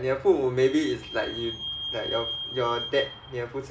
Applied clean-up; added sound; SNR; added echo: none; Squeak / Vehicle; 10 dB; reverberation time 0.3 s.